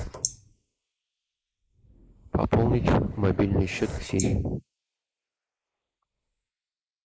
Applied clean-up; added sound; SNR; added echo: neural mask model Resemble Enhance denoiser.